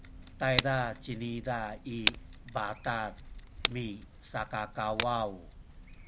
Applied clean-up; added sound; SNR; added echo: none; Tick; -2 dB; none.